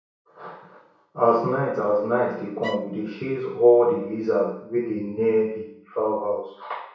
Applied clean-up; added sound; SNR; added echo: none; Bowed string instrument; 16 dB; reverberation time 0.6 s.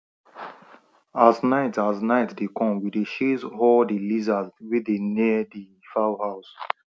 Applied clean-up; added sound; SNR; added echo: none; none; none; none.